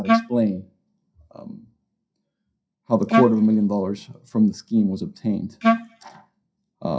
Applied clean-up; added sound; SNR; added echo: classical method WPE with log-MMSE.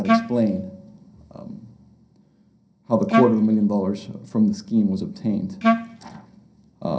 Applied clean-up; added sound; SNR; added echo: none; Wind instrument, woodwind instrument; -2 dB; reverberation time 0.3 s.